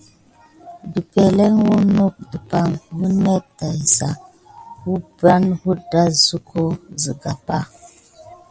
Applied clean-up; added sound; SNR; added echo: none; none; none; none.